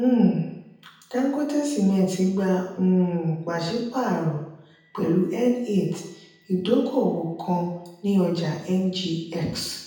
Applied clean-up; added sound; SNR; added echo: none; none; none; reverberation time 0.9 s.